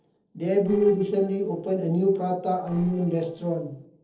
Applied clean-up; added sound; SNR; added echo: neural separator model SepFormer DNS4.